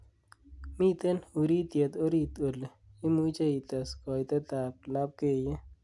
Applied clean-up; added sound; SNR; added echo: none; none; none; none.